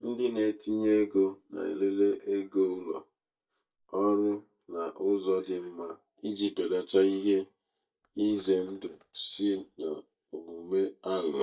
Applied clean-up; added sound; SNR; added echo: neural mask model DeepFilterNet 3.